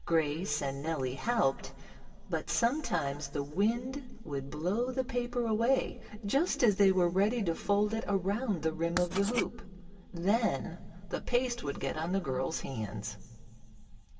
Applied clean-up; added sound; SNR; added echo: none; Writing; 8 dB; reverberation time 2.9 s.